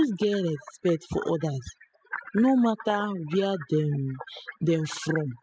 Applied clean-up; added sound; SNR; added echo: classical method spectral subtraction.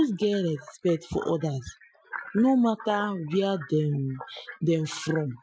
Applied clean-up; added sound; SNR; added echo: classical method Wiener filter.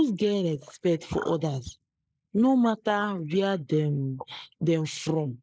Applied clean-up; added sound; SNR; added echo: neural mask model Resemble Enhance denoiser.